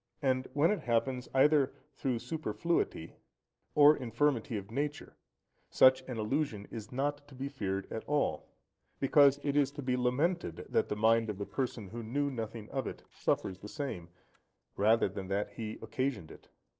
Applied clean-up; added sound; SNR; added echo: neural separator model SepFormer DNS4.